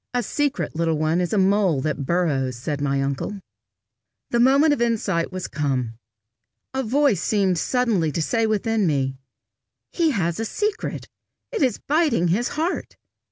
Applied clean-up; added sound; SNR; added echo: none; none; none; none.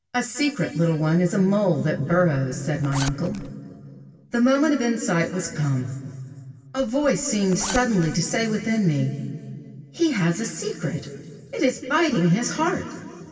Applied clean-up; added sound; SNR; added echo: none; Zipper (clothing); 13 dB; reverberation time 2.4 s.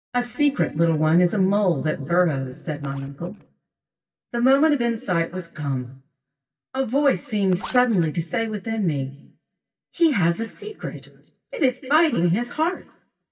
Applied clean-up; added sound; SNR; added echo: neural mask model DeepFilterNet 3.